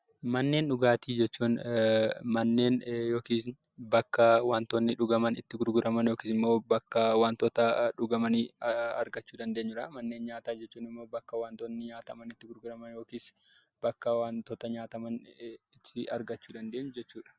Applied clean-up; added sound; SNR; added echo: none; none; none; none.